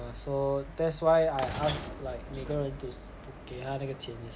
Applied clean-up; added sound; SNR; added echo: none; Sliding door / Train; 11 dB; none.